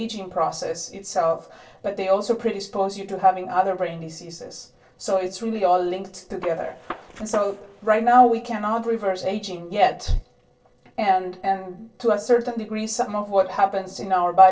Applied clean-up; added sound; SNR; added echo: neural separator model SepFormer DNS4.